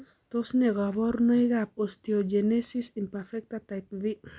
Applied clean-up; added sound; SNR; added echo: none; none; none; none.